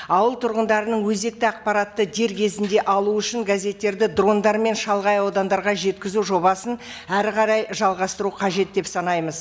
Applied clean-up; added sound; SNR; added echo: none; none; none; none.